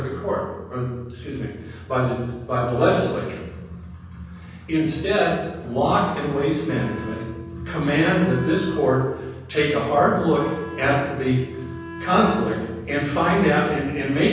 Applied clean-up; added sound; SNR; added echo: none; Wind instrument, woodwind instrument; 14 dB; reverberation time 1.1 s.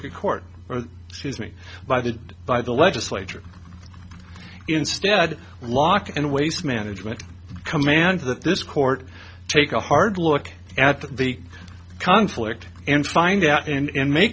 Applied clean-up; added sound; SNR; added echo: none; none; none; none.